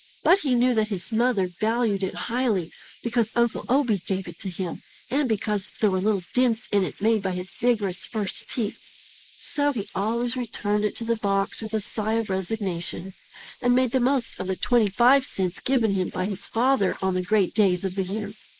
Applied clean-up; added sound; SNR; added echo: neural mask model Resemble Enhance denoiser.